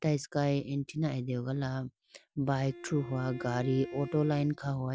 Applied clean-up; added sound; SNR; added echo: none; Bowed string instrument; 14 dB; none.